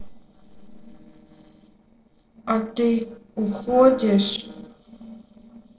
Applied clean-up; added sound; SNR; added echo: neural separator model SepFormer DNS4.